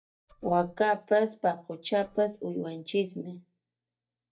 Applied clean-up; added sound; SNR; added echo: neural mask model DeepFilterNet 3.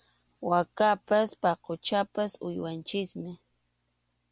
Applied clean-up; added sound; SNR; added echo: none; none; none; none.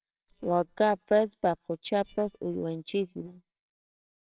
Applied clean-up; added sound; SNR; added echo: neural separator model SepFormer WHAMR!.